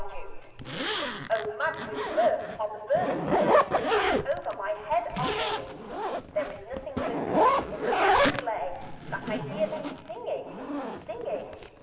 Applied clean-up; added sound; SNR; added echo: none; Zipper (clothing); -3 dB; reverberation time 2.0 s.